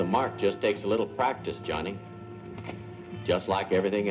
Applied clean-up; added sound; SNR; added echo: none; none; none; reverberation time 0.3 s.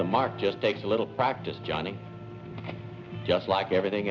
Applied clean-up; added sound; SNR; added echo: none; none; none; none.